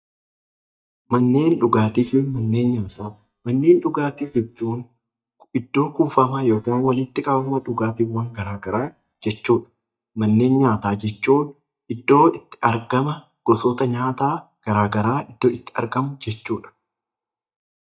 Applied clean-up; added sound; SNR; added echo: neural mask model DeepFilterNet 3.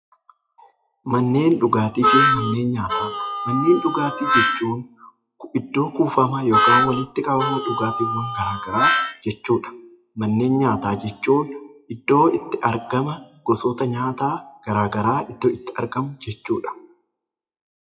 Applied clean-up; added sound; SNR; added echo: classical method WPE with log-MMSE.